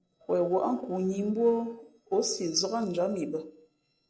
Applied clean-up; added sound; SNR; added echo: neural separator model SepFormer DNS4.